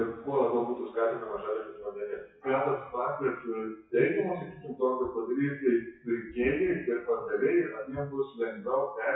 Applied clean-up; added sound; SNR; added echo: classical method WPE with log-MMSE.